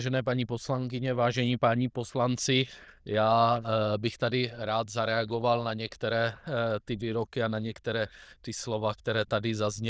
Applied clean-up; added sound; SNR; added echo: neural diffusion model UNIVERSE++.